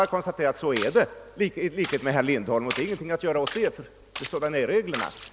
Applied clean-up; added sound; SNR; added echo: none; Splash, splatter; 10 dB; none.